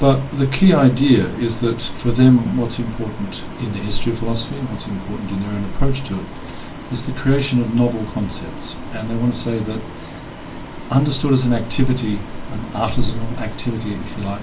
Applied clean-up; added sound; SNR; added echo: none; Bus; 14 dB; reverberation time 0.3 s.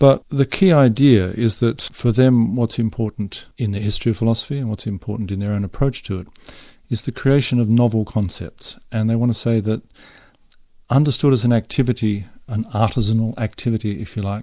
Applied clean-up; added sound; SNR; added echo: none; none; none; none.